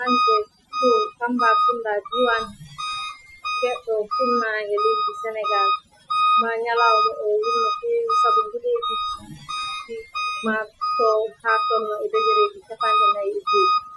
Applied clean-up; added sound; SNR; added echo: classical method Wiener filter.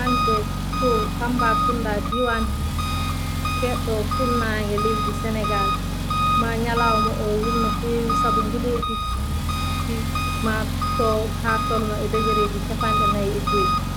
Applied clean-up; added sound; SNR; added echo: none; Engine; -4 dB; none.